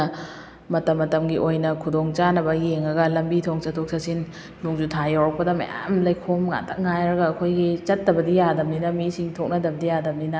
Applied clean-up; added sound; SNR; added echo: none; none; none; none.